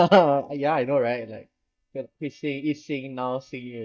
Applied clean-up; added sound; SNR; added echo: neural mask model DeepFilterNet 3.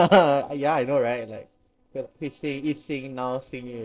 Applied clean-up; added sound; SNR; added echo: neural separator model SepFormer DNS4.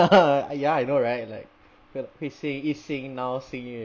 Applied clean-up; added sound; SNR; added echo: none; none; none; none.